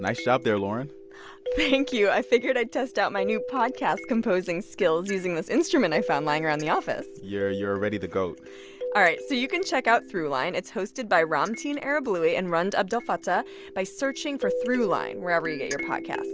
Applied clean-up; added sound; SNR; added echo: none; none; none; none.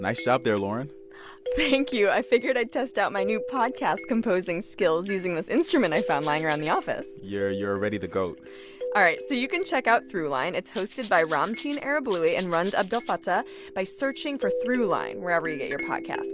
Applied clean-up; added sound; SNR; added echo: none; Rattle (instrument); 5 dB; none.